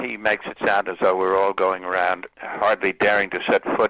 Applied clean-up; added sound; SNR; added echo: none; none; none; none.